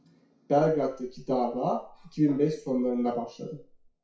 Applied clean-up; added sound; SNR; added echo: classical method WPE with log-MMSE.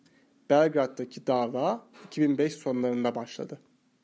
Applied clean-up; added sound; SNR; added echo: none; none; none; none.